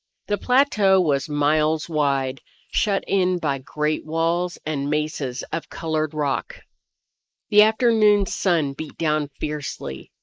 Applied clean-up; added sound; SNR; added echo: neural mask model Resemble Enhance denoiser.